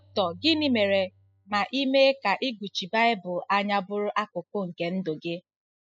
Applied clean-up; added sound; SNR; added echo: classical method spectral subtraction.